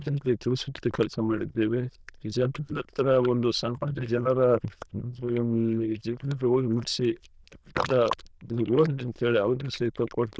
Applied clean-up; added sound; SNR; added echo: neural diffusion model UNIVERSE++.